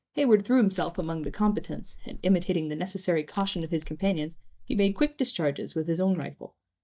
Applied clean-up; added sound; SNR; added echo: neural mask model DeepFilterNet 3.